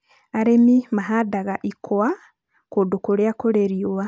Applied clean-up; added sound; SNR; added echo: none; none; none; none.